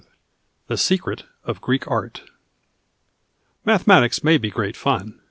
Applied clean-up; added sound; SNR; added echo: none; none; none; none.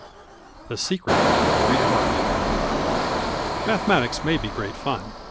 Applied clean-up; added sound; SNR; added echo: none; Engine; -4 dB; none.